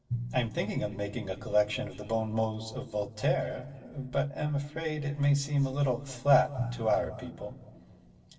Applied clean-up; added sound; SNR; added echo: neural separator model SepFormer DNS4.